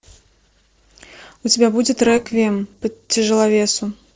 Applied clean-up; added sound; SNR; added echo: neural separator model SepFormer DNS4.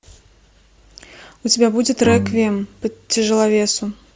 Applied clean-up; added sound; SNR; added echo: none; Bowed string instrument; 9 dB; none.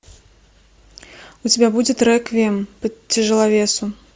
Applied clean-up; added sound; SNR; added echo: none; none; none; none.